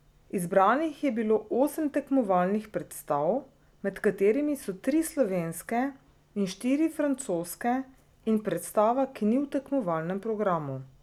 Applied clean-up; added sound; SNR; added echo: none; none; none; none.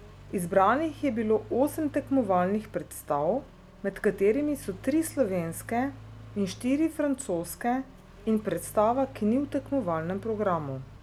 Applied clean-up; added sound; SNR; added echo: none; Accelerating, revving, vroom; 18 dB; none.